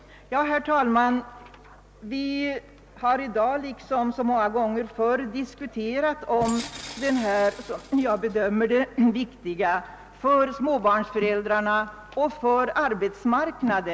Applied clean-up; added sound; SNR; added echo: none; Tools; 16 dB; none.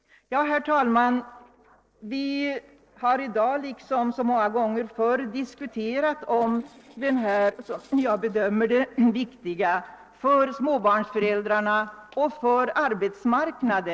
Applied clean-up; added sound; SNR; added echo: neural separator model SepFormer DNS4.